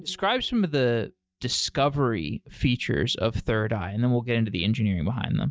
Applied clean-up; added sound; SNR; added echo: neural mask model DeepFilterNet 3.